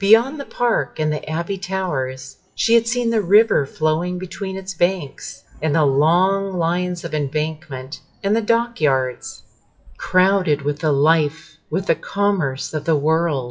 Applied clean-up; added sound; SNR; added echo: classical method WPE with log-MMSE.